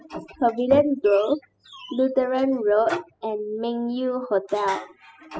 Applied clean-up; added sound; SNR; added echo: classical method spectral subtraction.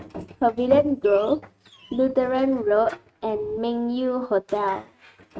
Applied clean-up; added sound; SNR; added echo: neural mask model RNNoise.